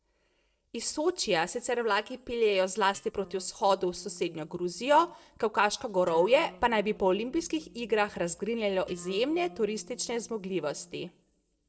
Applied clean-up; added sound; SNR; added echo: neural separator model SepFormer DNS4.